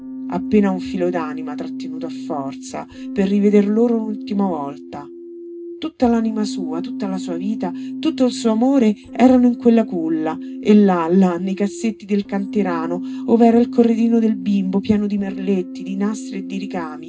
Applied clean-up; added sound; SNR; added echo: none; Keyboard (musical); 11 dB; reverberation time 0.2 s.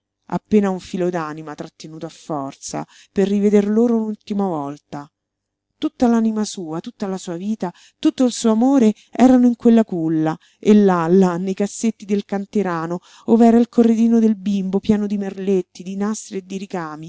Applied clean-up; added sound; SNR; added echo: none; none; none; none.